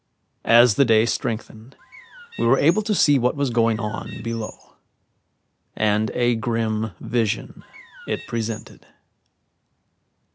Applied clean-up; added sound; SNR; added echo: none; Bird; 20 dB; none.